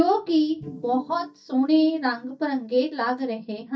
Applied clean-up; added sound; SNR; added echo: neural mask model DeepFilterNet 3.